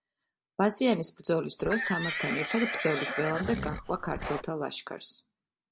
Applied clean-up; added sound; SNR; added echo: none; Livestock, farm animals, working animals; 3 dB; none.